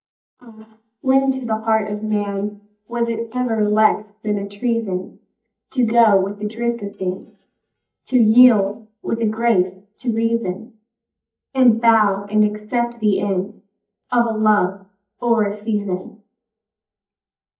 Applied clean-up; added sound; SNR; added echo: neural mask model DeepFilterNet 3.